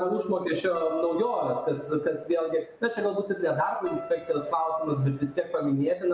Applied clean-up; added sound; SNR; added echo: none; Keyboard (musical); 15 dB; none.